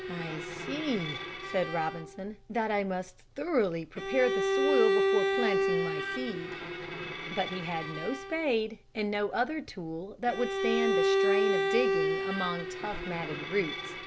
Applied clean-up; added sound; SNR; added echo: none; Bowed string instrument; -1 dB; none.